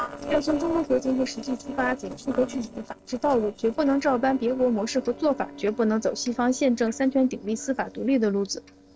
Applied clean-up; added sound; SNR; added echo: neural separator model SepFormer DNS4.